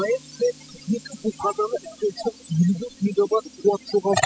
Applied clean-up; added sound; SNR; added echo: classical method spectral subtraction.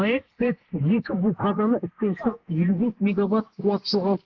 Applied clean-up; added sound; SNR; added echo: neural mask model Resemble Enhance denoiser.